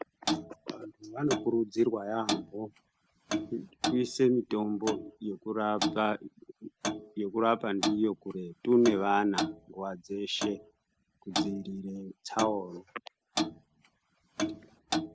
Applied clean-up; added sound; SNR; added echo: none; Clock; 5 dB; none.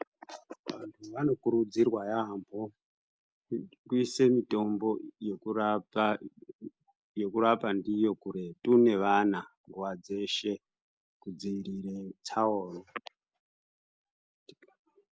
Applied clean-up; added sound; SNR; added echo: none; none; none; none.